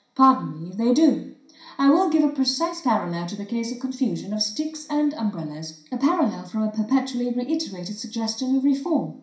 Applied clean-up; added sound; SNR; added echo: none; none; none; reverberation time 0.5 s.